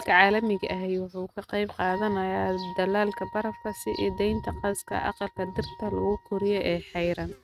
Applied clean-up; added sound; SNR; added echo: neural mask model RNNoise.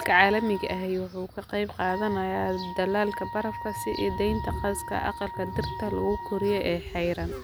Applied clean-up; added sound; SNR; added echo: none; Wind instrument, woodwind instrument; 11 dB; none.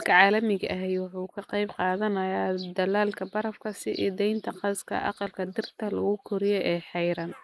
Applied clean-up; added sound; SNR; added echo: neural mask model Resemble Enhance denoiser.